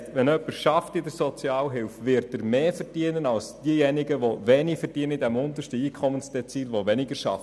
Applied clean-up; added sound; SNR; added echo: none; none; none; none.